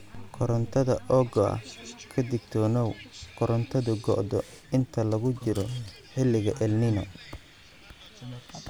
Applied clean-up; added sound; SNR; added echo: none; none; none; none.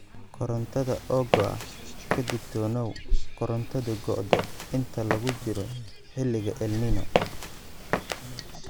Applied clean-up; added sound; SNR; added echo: none; Liquid + Walk, footsteps; -1 dB; none.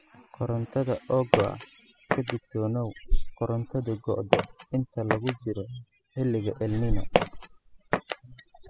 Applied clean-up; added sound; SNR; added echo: classical method spectral subtraction.